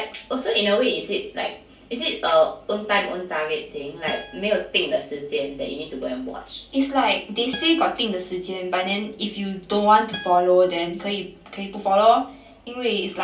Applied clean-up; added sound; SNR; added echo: none; Acoustic guitar; 17 dB; reverberation time 0.3 s.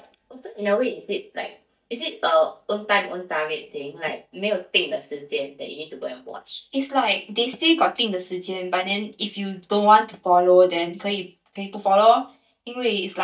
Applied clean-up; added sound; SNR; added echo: neural mask model DeepFilterNet 3.